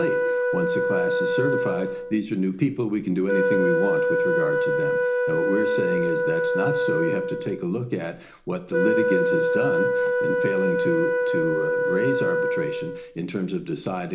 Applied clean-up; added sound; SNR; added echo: none; Wind instrument, woodwind instrument; -4 dB; reverberation time 0.4 s.